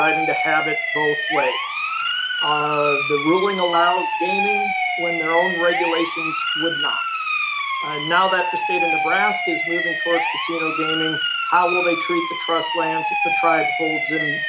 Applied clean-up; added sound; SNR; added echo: none; Siren; -1 dB; none.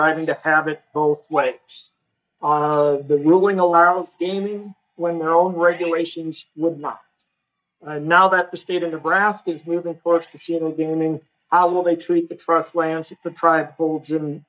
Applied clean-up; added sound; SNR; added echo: neural mask model DeepFilterNet 3.